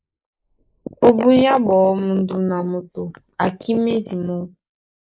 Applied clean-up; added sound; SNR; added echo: neural mask model Resemble Enhance denoiser.